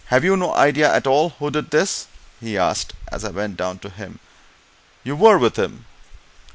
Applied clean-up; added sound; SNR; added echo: none; none; none; none.